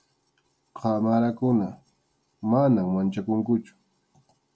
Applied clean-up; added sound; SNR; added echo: none; none; none; none.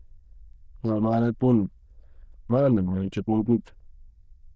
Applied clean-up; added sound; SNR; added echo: neural diffusion model UNIVERSE++.